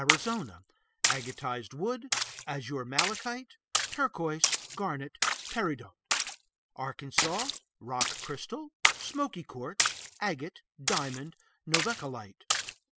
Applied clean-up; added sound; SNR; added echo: classical method spectral subtraction.